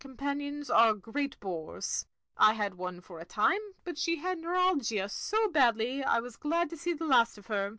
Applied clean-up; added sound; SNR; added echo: none; none; none; none.